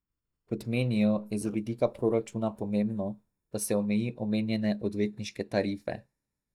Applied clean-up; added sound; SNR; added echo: neural mask model DeepFilterNet 3.